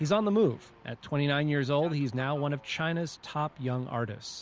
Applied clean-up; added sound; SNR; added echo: none; none; none; none.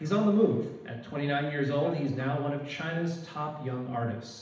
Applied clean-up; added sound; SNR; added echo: none; none; none; reverberation time 0.8 s.